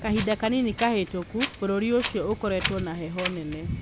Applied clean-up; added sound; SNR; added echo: none; Wind; 8 dB; none.